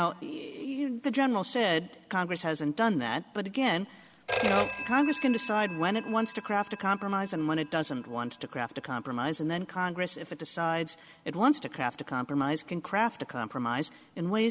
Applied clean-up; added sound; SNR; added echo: none; Telephone; 12 dB; none.